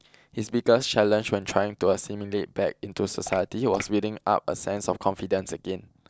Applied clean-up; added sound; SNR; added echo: neural separator model SepFormer DNS4.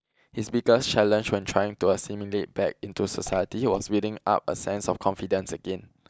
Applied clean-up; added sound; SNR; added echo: neural mask model DeepFilterNet 3.